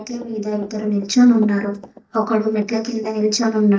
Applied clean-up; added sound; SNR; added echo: neural mask model DeepFilterNet 3.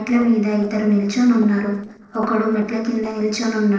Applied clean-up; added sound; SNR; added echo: neural separator model SepFormer DNS4.